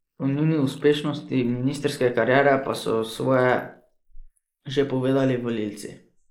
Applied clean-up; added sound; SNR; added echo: neural mask model Resemble Enhance denoiser.